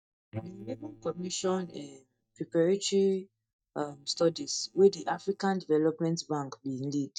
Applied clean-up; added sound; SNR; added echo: neural mask model DeepFilterNet 3.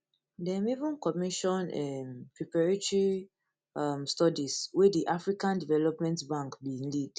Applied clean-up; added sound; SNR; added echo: none; none; none; none.